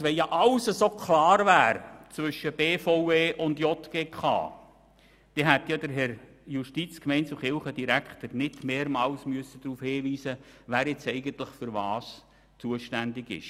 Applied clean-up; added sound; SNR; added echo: none; none; none; none.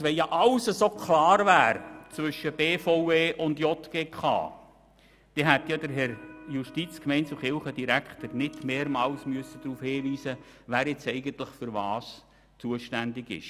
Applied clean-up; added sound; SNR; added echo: none; Electric guitar; 19 dB; none.